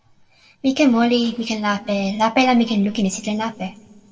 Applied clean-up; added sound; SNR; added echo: neural separator model SepFormer DNS4.